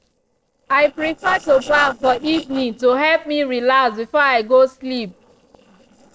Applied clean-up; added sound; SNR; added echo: neural separator model SepFormer DNS4.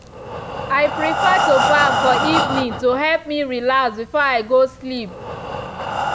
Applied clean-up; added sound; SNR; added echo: none; Breathing; 3 dB; none.